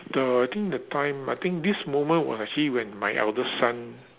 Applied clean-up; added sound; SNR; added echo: none; none; none; none.